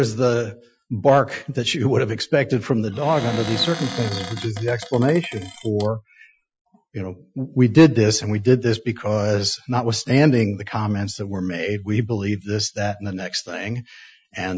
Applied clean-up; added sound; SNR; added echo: classical method Wiener filter.